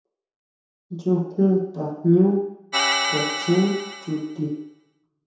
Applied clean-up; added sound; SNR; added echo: none; Organ; 3 dB; reverberation time 0.7 s.